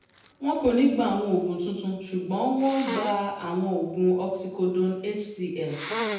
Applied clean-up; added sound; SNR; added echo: none; Sneeze; 12 dB; reverberation time 0.8 s.